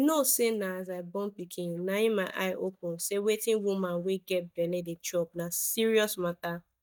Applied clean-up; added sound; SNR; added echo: neural mask model DeepFilterNet 3.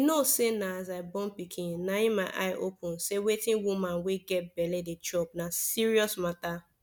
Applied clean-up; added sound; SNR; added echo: none; none; none; none.